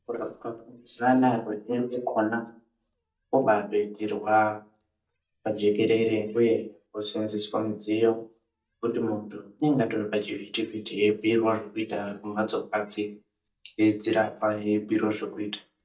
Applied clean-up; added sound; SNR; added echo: neural mask model DeepFilterNet 3.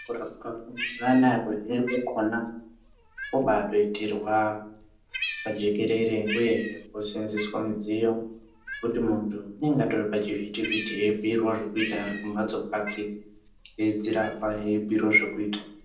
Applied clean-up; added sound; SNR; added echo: none; Cat; 13 dB; reverberation time 0.6 s.